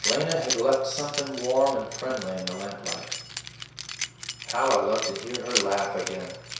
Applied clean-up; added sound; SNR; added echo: none; Keys jangling; 6 dB; reverberation time 0.7 s.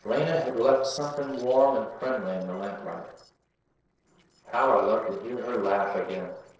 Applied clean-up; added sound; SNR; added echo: neural separator model SepFormer DNS4.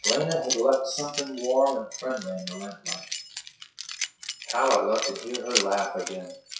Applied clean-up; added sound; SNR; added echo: classical method WPE with log-MMSE.